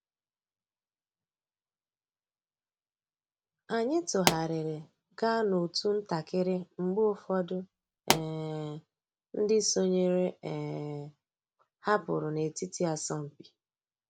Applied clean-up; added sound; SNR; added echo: none; Explosion; 1 dB; none.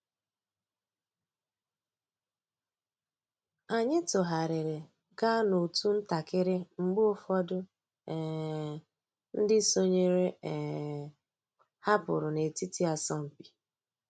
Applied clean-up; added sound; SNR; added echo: none; none; none; none.